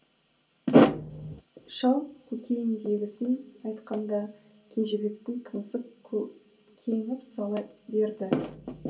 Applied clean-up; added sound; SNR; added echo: none; none; none; reverberation time 0.2 s.